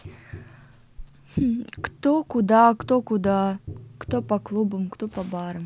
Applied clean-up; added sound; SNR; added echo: none; Tap; 18 dB; none.